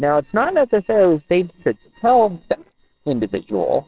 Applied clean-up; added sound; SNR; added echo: neural separator model SepFormer WHAMR!.